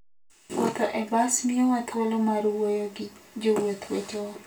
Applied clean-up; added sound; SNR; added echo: none; none; none; reverberation time 0.2 s.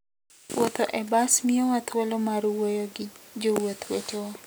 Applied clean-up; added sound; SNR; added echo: none; none; none; none.